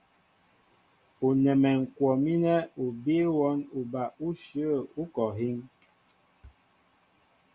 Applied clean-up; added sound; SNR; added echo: none; none; none; none.